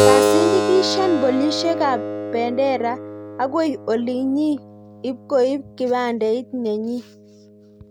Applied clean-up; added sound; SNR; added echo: none; Keyboard (musical); 2 dB; none.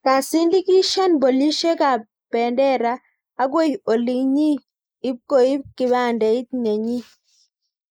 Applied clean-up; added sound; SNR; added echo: neural mask model Resemble Enhance denoiser.